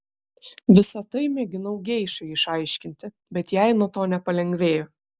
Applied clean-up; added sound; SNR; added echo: none; none; none; none.